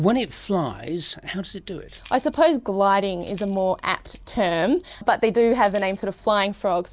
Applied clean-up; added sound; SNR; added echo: none; Chime; 5 dB; none.